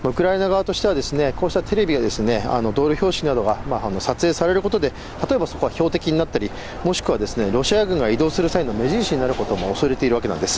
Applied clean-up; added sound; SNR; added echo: none; Car; 12 dB; none.